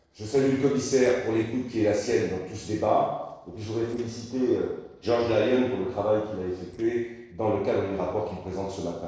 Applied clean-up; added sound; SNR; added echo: neural separator model SepFormer DNS4.